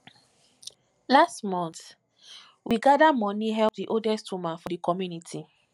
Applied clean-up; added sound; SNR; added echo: none; none; none; none.